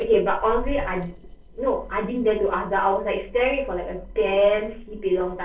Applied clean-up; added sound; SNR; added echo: neural separator model SepFormer DNS4.